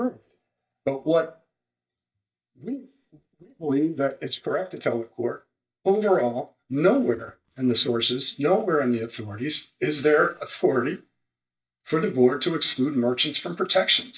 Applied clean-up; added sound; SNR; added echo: neural mask model DeepFilterNet 3.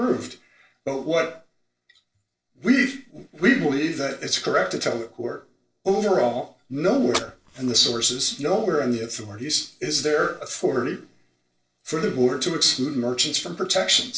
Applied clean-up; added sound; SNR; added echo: neural separator model SepFormer DNS4.